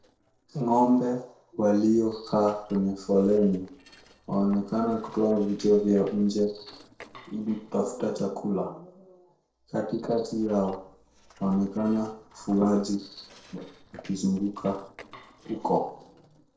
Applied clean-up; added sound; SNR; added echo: neural separator model SepFormer DNS4.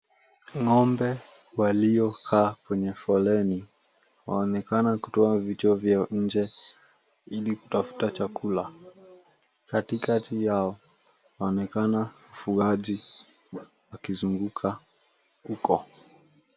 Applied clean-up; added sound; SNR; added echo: none; none; none; none.